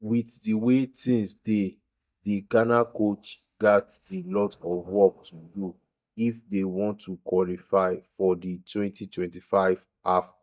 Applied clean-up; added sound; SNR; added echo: neural mask model DeepFilterNet 3.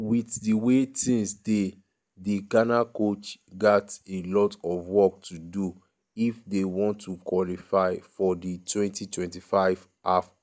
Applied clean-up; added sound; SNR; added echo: none; none; none; none.